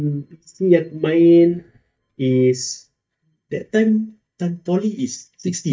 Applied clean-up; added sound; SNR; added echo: neural mask model DeepFilterNet 3.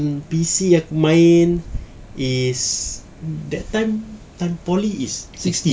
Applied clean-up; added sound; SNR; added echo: none; none; none; none.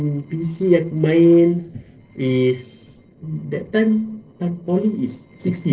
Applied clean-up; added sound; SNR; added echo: neural separator model SepFormer DNS4.